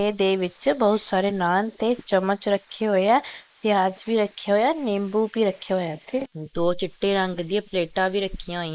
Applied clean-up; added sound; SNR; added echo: neural mask model Resemble Enhance denoiser.